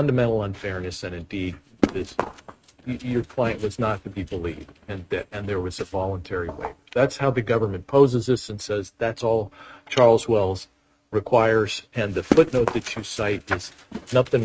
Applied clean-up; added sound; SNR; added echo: neural mask model RNNoise.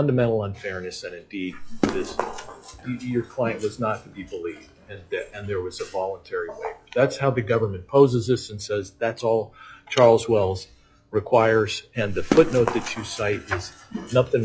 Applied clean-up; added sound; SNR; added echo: classical method log-MMSE.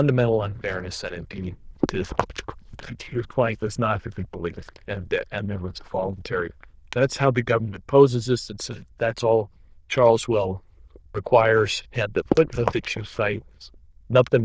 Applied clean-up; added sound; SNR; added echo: neural diffusion model UNIVERSE++.